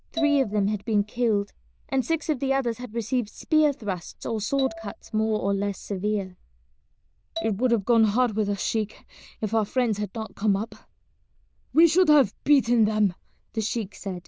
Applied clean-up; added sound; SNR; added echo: neural diffusion model UNIVERSE++.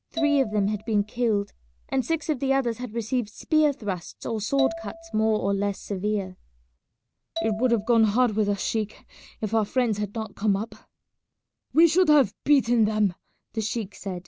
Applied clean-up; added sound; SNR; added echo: none; Marimba, xylophone; 14 dB; none.